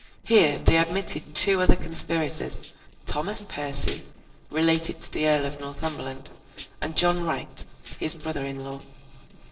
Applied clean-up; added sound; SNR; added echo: neural separator model SepFormer DNS4.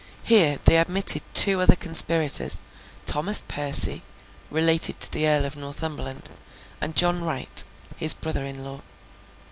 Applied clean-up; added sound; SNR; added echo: none; none; none; none.